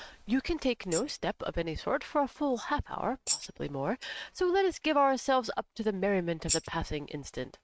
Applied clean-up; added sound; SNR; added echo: neural mask model RNNoise.